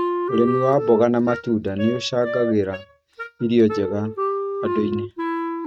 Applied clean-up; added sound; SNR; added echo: neural mask model RNNoise.